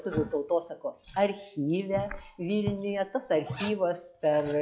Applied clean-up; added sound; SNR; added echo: classical method log-MMSE.